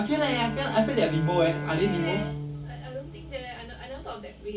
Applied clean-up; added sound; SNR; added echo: none; Bowed string instrument; 7 dB; reverberation time 0.4 s.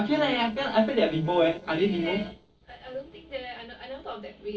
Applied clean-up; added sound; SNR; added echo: neural separator model SepFormer DNS4.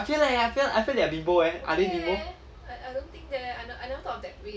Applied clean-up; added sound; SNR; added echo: none; none; none; none.